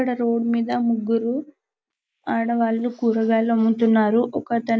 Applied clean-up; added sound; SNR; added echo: neural mask model Resemble Enhance denoiser.